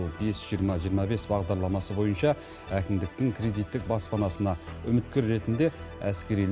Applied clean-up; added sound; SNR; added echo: none; none; none; none.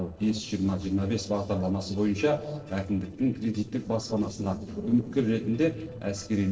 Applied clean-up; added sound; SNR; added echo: neural separator model SepFormer DNS4.